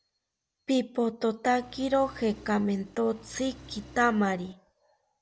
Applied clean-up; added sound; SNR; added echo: none; Engine; 20 dB; none.